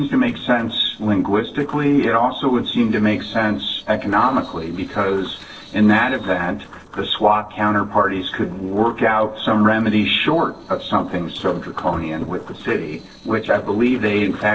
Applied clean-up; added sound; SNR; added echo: neural separator model SepFormer DNS4.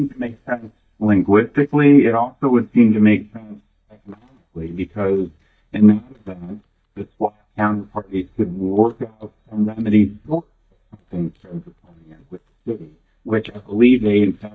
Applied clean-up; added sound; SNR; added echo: neural mask model DeepFilterNet 3.